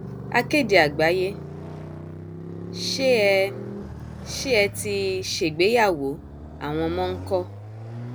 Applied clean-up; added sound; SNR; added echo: none; Motorcycle; 11 dB; none.